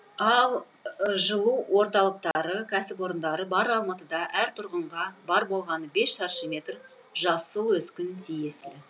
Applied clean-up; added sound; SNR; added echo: none; none; none; none.